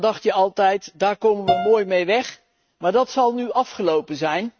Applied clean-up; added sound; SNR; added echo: neural mask model RNNoise.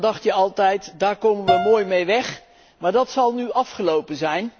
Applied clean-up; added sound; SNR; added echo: none; Piano; 8 dB; none.